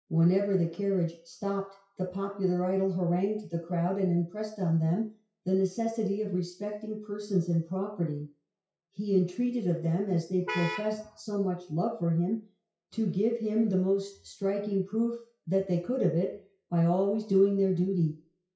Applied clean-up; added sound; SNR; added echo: classical method WPE with log-MMSE.